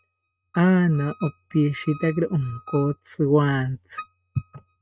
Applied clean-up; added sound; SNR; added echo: neural mask model RNNoise.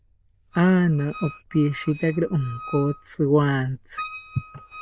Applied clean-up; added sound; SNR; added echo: neural diffusion model UNIVERSE++.